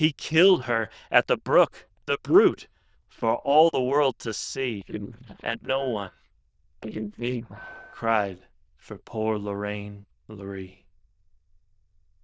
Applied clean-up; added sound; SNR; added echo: neural diffusion model UNIVERSE++.